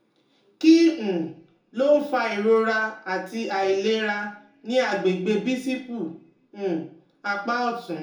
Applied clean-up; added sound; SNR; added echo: none; none; none; reverberation time 0.6 s.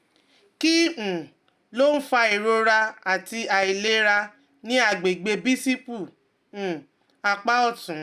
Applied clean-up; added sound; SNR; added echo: none; none; none; none.